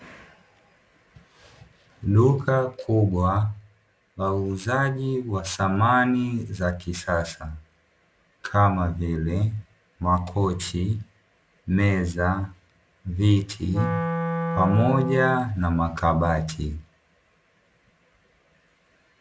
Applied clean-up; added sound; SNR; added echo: none; Wind instrument, woodwind instrument; 3 dB; none.